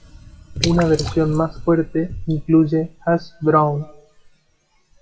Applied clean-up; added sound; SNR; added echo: classical method WPE with log-MMSE.